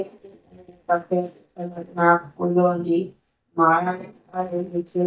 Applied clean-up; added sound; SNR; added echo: neural mask model DeepFilterNet 3.